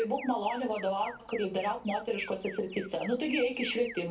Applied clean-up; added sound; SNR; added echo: none; Alarm; 15 dB; reverberation time 0.3 s.